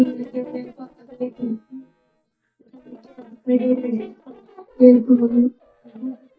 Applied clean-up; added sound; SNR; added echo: neural mask model DeepFilterNet 3.